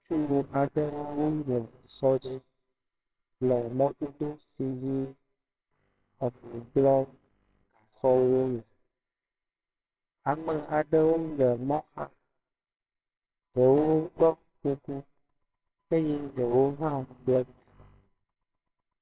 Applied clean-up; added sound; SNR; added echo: neural separator model SepFormer WHAMR!.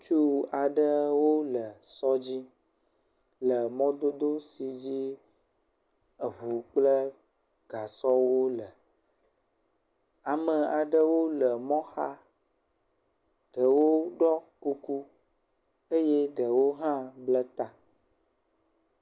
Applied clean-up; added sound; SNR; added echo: none; none; none; none.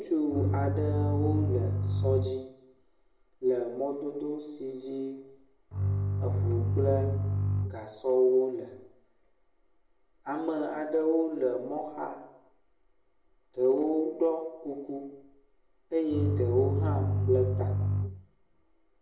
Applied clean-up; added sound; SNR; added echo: none; Bowed string instrument; -3 dB; reverberation time 0.6 s.